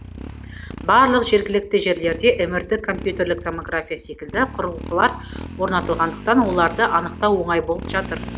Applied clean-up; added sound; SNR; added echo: none; Motorcycle; 13 dB; none.